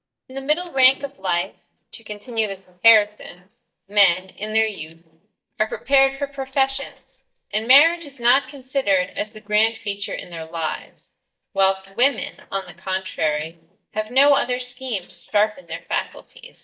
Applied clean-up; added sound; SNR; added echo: neural mask model DeepFilterNet 3.